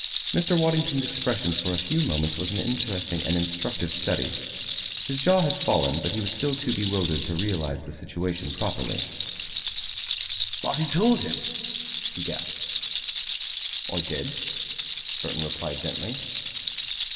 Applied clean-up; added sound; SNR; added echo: none; Rattle; 3 dB; reverberation time 1.9 s.